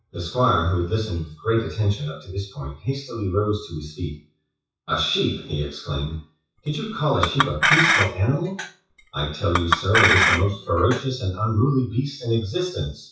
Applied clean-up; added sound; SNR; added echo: classical method WPE with log-MMSE.